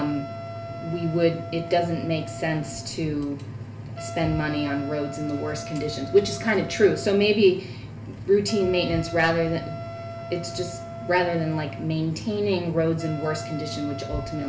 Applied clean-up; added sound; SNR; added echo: none; Wind instrument, woodwind instrument; 13 dB; reverberation time 0.4 s.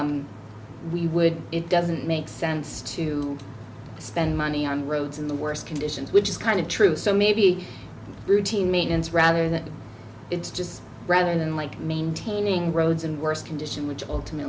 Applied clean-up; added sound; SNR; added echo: none; none; none; none.